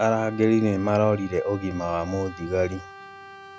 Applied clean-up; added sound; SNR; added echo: none; Brass instrument; 18 dB; none.